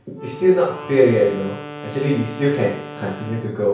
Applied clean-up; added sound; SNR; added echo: none; Wind instrument, woodwind instrument; 14 dB; reverberation time 0.6 s.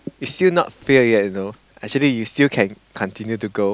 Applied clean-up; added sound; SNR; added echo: none; none; none; none.